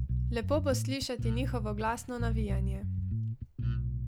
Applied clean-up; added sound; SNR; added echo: none; Bass guitar; -4 dB; none.